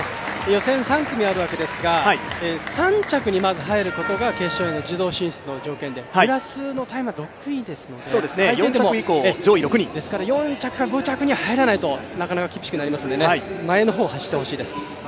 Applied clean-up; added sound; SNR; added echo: none; none; none; none.